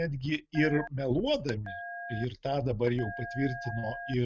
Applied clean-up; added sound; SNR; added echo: none; Telephone; 11 dB; none.